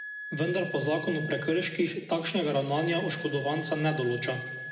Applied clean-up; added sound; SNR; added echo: none; Wind instrument, woodwind instrument; 12 dB; reverberation time 1.3 s.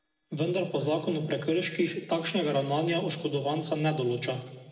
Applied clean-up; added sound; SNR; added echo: neural separator model SepFormer DNS4.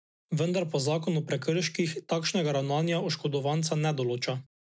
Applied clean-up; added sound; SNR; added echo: none; none; none; none.